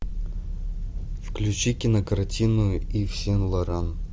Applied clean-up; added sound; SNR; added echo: none; none; none; none.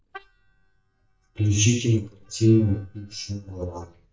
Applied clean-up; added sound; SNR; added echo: neural mask model DeepFilterNet 3.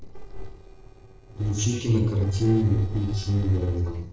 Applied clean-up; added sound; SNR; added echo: neural separator model SepFormer DNS4.